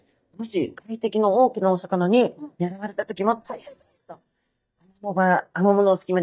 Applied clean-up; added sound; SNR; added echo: neural mask model DeepFilterNet 3.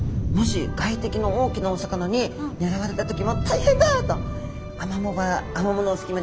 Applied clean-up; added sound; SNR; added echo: none; Thunder; 5 dB; none.